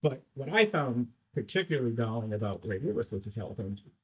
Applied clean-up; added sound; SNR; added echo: neural mask model DeepFilterNet 3.